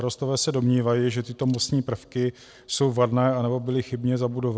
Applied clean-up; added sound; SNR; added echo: none; none; none; none.